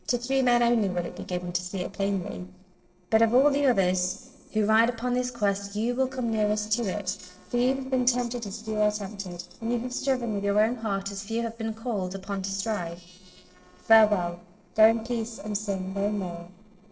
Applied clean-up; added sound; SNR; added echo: neural separator model SepFormer DNS4.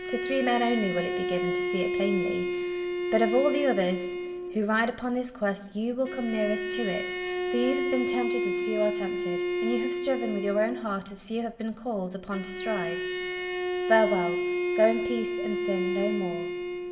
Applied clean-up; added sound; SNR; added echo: none; Bowed string instrument; 1 dB; reverberation time 2.9 s.